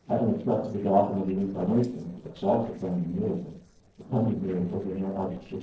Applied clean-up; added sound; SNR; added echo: neural separator model SepFormer DNS4.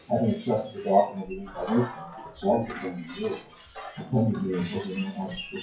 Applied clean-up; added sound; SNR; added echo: classical method WPE with log-MMSE.